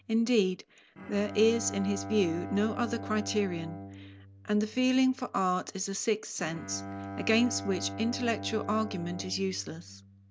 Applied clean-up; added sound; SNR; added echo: none; Bowed string instrument; 11 dB; none.